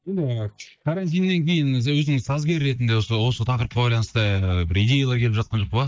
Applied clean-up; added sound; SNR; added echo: neural mask model DeepFilterNet 3.